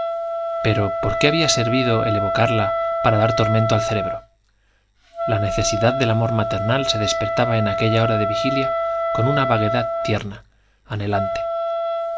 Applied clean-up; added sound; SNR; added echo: none; Wind instrument, woodwind instrument; 1 dB; none.